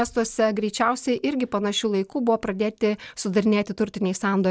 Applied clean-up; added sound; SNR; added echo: none; none; none; none.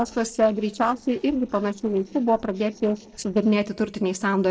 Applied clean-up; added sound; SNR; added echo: neural separator model SepFormer DNS4.